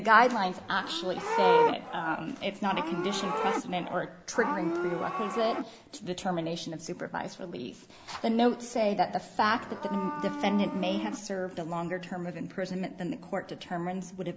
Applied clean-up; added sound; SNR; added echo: none; Livestock, farm animals, working animals; 5 dB; none.